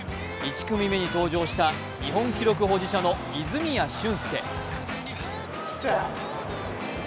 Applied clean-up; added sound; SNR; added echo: none; none; none; none.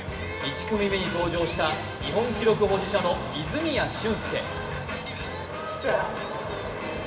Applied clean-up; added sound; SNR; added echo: none; none; none; reverberation time 2.1 s.